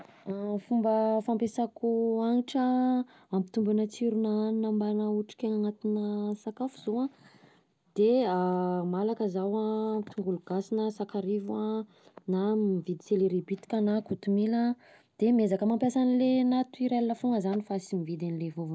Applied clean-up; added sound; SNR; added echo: none; none; none; none.